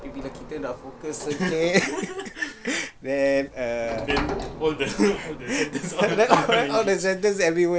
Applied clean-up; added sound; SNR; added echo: none; Sliding door; 13 dB; none.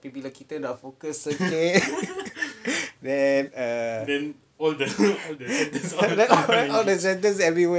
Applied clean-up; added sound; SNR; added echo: none; none; none; none.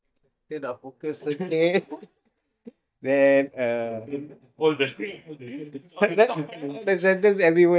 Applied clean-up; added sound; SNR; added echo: neural mask model DeepFilterNet 3.